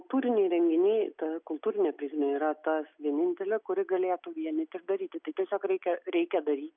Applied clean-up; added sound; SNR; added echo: none; none; none; none.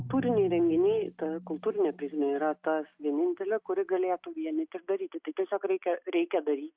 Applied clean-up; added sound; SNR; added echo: neural mask model RNNoise.